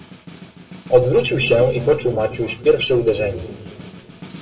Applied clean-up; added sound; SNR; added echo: none; Snare drum; 20 dB; reverberation time 1.9 s.